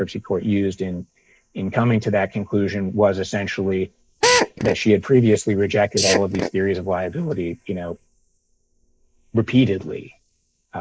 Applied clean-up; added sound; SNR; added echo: neural mask model Resemble Enhance denoiser.